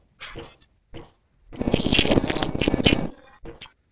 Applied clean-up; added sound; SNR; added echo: neural separator model SepFormer DNS4.